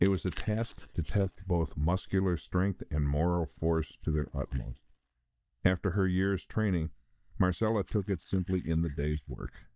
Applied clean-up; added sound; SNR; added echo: neural mask model DeepFilterNet 3.